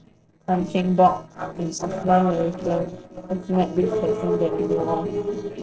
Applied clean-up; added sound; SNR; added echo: neural separator model SepFormer DNS4.